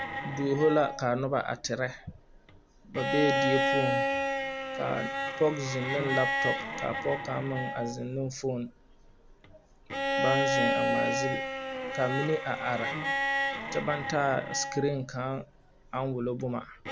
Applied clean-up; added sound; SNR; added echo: none; Bowed string instrument; 1 dB; none.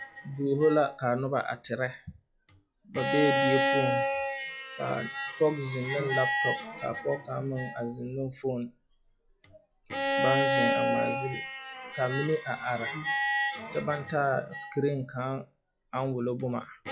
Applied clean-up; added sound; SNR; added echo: classical method log-MMSE.